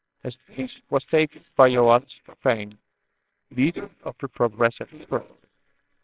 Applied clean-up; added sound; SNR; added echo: neural separator model SepFormer WHAMR!.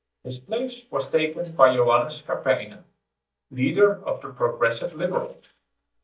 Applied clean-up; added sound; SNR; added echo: neural mask model DeepFilterNet 3.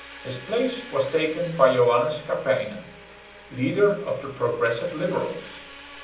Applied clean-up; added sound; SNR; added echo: none; Domestic sounds, home sounds; 19 dB; reverberation time 0.6 s.